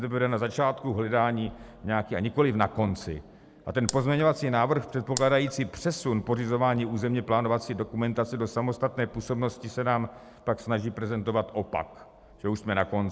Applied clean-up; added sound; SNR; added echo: none; Raindrop; 10 dB; none.